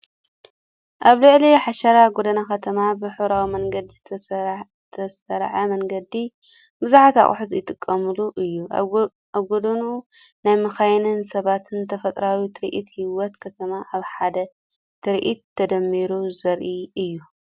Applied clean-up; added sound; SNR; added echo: none; none; none; none.